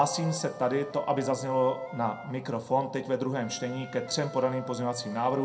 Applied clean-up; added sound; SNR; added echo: none; Wind instrument, woodwind instrument; 15 dB; reverberation time 0.2 s.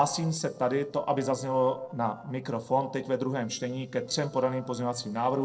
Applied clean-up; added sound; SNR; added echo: neural separator model SepFormer DNS4.